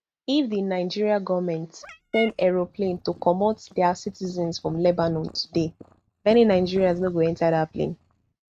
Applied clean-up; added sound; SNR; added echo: neural mask model RNNoise.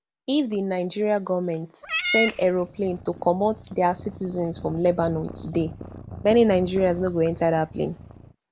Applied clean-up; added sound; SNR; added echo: none; Meow / Purr; 11 dB; none.